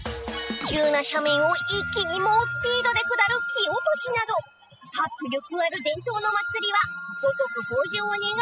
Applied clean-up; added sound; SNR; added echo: classical method spectral subtraction.